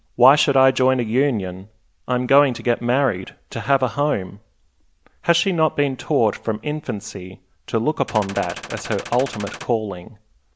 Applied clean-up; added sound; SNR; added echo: none; Gunshot, gunfire; 13 dB; none.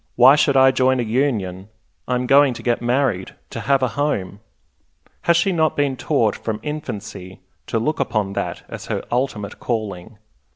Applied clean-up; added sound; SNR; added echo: none; none; none; none.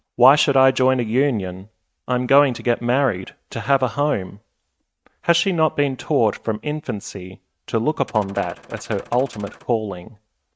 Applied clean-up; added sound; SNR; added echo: neural mask model RNNoise.